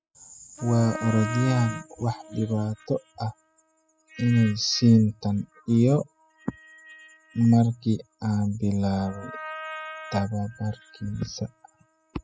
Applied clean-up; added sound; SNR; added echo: classical method spectral subtraction.